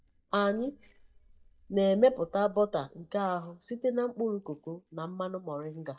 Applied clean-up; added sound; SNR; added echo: neural mask model DeepFilterNet 3.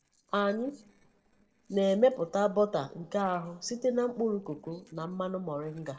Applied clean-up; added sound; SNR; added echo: neural separator model SepFormer DNS4.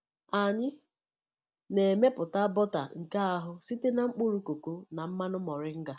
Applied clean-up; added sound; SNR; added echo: none; none; none; none.